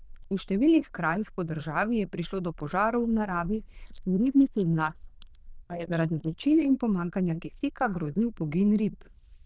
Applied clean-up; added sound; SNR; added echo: neural diffusion model UNIVERSE++.